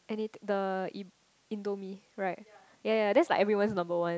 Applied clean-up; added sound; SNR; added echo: none; none; none; none.